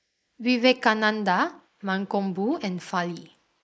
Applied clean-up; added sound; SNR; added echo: neural mask model Resemble Enhance denoiser.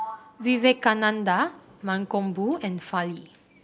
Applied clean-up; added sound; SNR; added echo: none; Sliding door; 18 dB; none.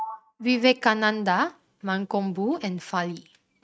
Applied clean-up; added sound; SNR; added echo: neural mask model RNNoise.